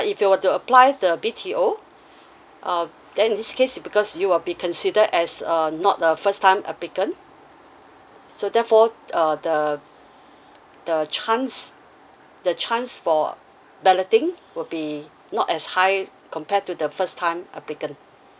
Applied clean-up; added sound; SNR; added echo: none; none; none; none.